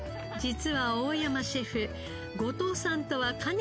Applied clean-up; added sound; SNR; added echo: none; none; none; none.